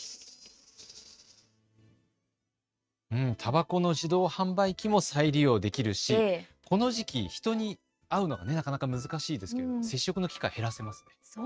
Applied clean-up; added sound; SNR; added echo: neural mask model RNNoise.